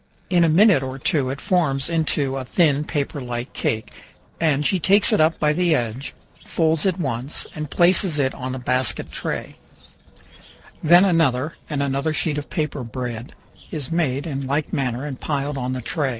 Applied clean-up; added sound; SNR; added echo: neural separator model SepFormer DNS4.